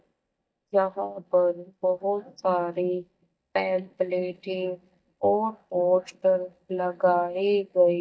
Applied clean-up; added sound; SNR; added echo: neural mask model DeepFilterNet 3.